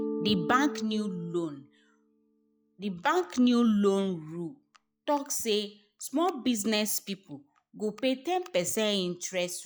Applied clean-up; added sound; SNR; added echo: classical method log-MMSE.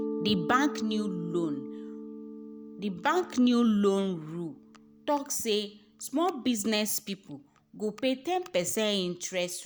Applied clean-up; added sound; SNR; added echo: none; Mallet percussion; 12 dB; none.